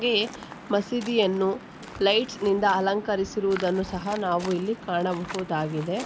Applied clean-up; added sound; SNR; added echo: none; Waves, surf; 15 dB; none.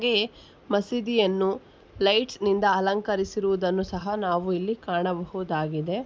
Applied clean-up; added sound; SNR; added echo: none; none; none; none.